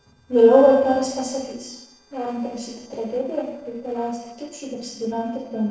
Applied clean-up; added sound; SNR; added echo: neural separator model SepFormer DNS4.